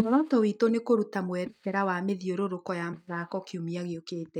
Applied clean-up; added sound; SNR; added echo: neural mask model DeepFilterNet 3.